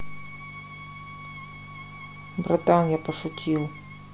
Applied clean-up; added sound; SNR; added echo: none; Wind instrument, woodwind instrument; 16 dB; none.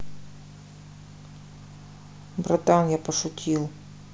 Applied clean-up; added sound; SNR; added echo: none; none; none; none.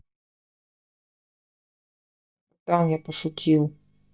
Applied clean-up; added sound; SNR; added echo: neural mask model DeepFilterNet 3.